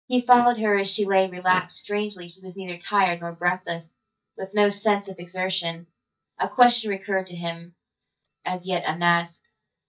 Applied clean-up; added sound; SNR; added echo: neural mask model DeepFilterNet 3.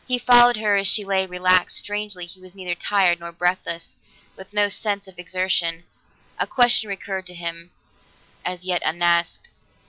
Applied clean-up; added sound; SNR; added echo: none; none; none; none.